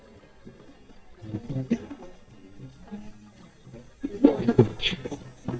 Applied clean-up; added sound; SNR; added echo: neural mask model DeepFilterNet 3.